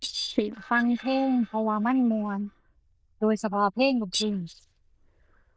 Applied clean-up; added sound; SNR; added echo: neural diffusion model UNIVERSE++.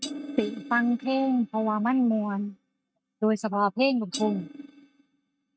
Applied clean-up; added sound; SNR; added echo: neural mask model RNNoise.